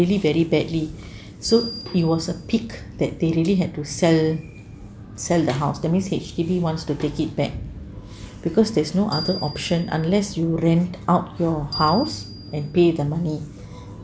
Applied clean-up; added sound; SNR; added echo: none; Bell; 13 dB; none.